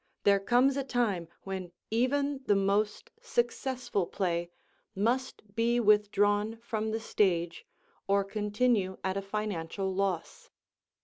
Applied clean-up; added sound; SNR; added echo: none; none; none; none.